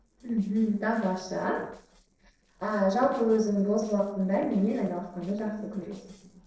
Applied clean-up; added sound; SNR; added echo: neural separator model SepFormer DNS4.